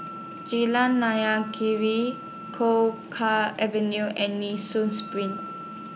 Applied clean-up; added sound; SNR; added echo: none; Wind instrument, woodwind instrument; 15 dB; none.